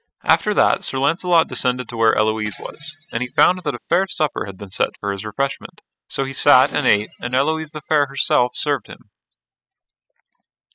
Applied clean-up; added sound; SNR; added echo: classical method spectral subtraction.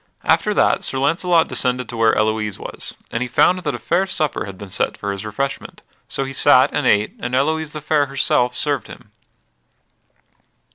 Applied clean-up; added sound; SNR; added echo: none; none; none; none.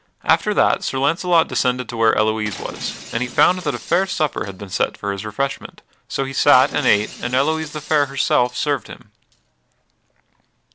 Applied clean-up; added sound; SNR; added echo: none; Shatter; 17 dB; none.